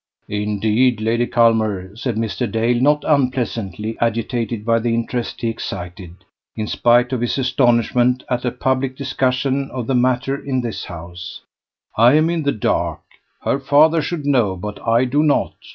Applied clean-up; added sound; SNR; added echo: none; none; none; none.